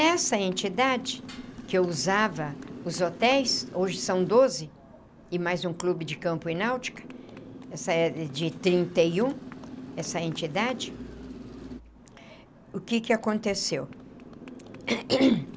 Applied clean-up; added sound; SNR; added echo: none; Motorcycle; 15 dB; none.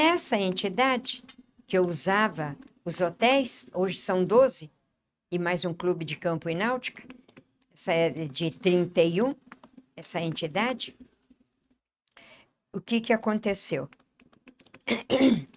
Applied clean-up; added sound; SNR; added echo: neural mask model RNNoise.